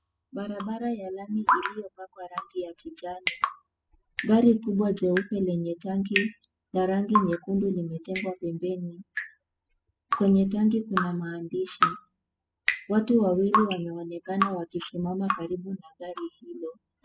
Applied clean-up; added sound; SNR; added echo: classical method spectral subtraction.